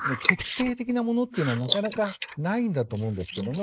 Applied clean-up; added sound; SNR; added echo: neural mask model Resemble Enhance denoiser.